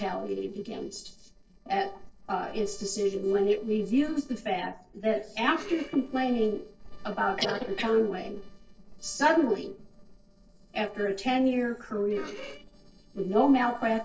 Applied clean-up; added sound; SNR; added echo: neural separator model SepFormer DNS4.